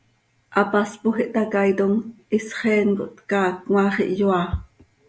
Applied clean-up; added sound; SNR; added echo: none; none; none; none.